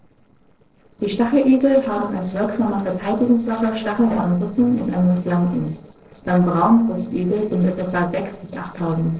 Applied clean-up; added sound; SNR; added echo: neural separator model SepFormer DNS4.